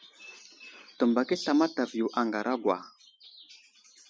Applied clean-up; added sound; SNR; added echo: none; none; none; none.